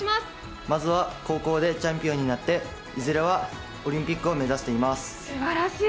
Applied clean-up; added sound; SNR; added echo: none; none; none; none.